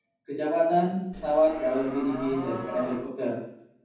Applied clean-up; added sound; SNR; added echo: none; Livestock, farm animals, working animals; 12 dB; reverberation time 0.9 s.